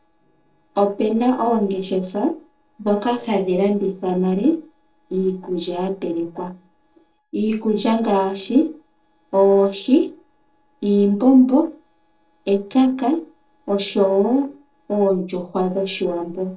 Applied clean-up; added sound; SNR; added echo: neural separator model SepFormer DNS4.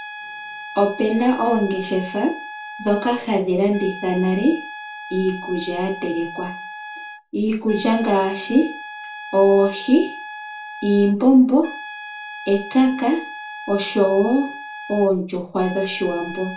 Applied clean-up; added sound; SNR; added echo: none; Trumpet; 14 dB; reverberation time 0.3 s.